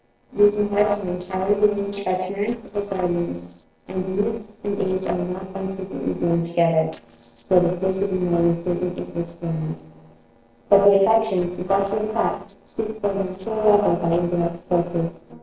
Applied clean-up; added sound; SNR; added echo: neural separator model SepFormer DNS4.